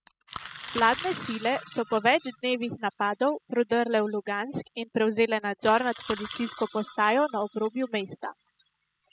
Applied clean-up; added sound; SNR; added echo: classical method spectral subtraction.